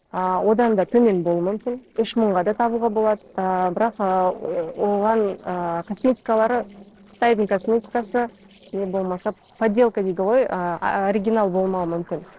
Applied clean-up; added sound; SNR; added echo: neural separator model SepFormer DNS4.